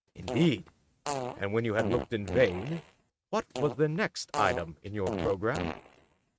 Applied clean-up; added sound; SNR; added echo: neural mask model RNNoise.